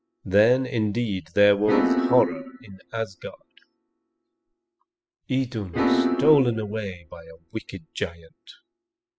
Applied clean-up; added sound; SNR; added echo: classical method spectral subtraction.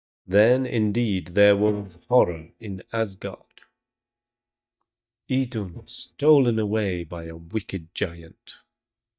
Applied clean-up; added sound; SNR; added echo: neural mask model DeepFilterNet 3.